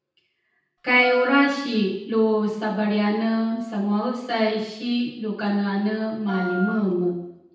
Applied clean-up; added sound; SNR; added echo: none; Wind instrument, woodwind instrument; 10 dB; reverberation time 0.9 s.